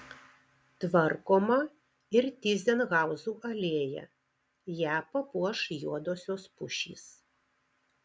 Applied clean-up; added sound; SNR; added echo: none; none; none; none.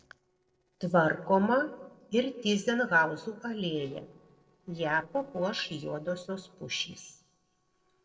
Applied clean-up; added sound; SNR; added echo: neural separator model SepFormer DNS4.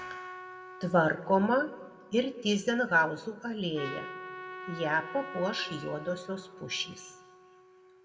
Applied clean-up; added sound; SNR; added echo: none; Trumpet; 14 dB; reverberation time 0.7 s.